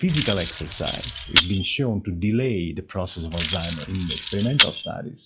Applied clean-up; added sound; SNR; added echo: classical method log-MMSE.